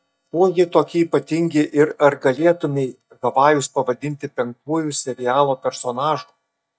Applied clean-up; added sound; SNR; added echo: neural mask model DeepFilterNet 3.